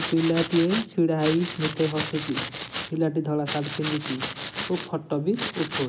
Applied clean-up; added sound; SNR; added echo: none; Domestic sounds, home sounds; 3 dB; none.